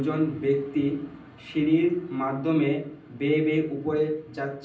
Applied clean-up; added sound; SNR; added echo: none; none; none; reverberation time 0.6 s.